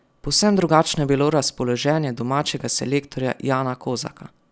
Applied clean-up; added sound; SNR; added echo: none; none; none; none.